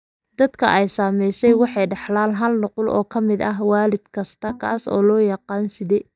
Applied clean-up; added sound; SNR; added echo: neural mask model DeepFilterNet 3.